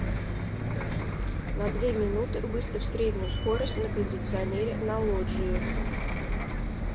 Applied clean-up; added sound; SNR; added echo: none; Bus; -3 dB; none.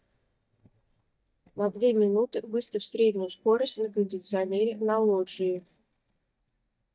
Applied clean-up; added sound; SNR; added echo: neural mask model DeepFilterNet 3.